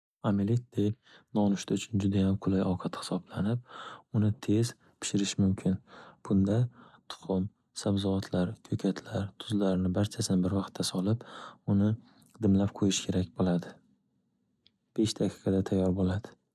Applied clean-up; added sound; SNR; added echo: neural mask model DeepFilterNet 3.